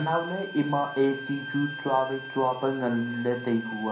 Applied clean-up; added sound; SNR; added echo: none; Bowed string instrument; 12 dB; reverberation time 0.6 s.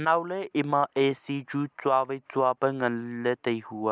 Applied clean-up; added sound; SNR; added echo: none; none; none; none.